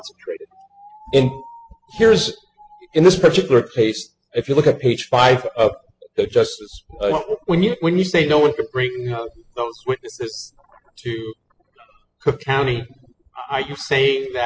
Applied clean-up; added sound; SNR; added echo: classical method spectral subtraction.